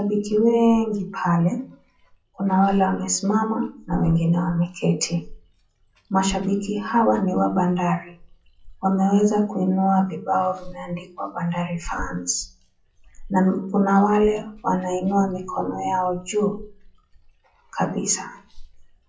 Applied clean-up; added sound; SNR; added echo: classical method WPE with log-MMSE.